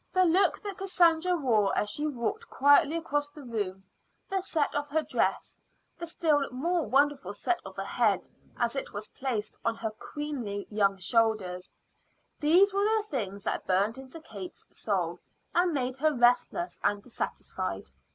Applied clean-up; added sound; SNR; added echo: none; none; none; none.